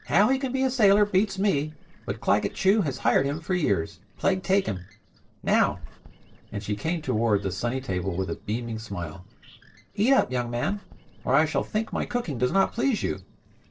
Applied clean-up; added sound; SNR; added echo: neural separator model SepFormer DNS4.